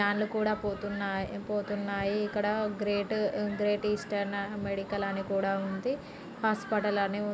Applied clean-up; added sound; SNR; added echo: none; none; none; none.